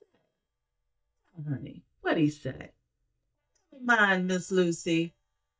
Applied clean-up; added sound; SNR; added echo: neural mask model DeepFilterNet 3.